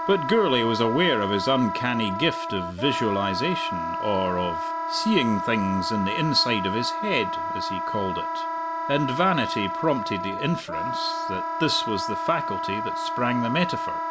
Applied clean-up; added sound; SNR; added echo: none; Wind instrument, woodwind instrument; 3 dB; none.